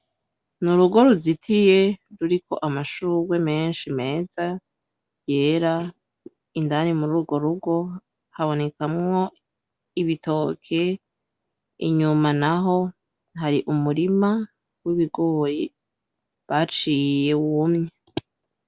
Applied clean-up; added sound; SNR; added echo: none; none; none; none.